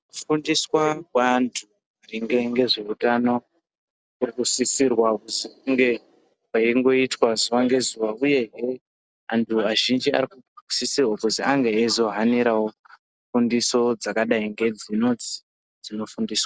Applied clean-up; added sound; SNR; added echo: none; none; none; none.